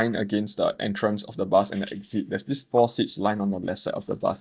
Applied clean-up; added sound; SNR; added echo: neural mask model DeepFilterNet 3.